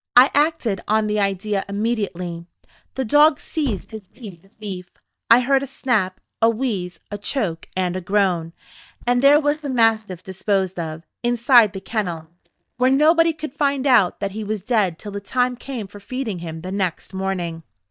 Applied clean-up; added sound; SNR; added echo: neural mask model DeepFilterNet 3.